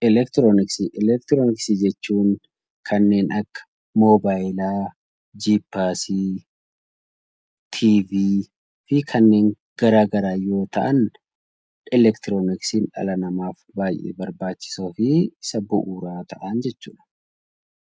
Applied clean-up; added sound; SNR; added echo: none; none; none; none.